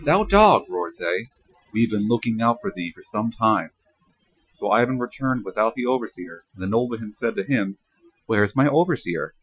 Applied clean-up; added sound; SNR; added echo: classical method Wiener filter.